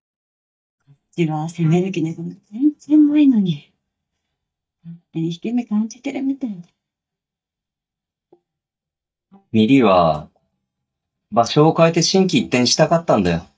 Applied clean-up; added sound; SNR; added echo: neural mask model DeepFilterNet 3.